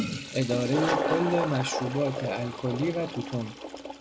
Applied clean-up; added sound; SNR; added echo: none; Toilet flush; 3 dB; none.